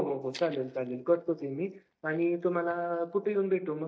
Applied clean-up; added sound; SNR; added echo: neural mask model DeepFilterNet 3.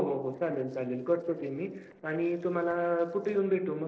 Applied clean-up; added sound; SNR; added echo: neural separator model SepFormer DNS4.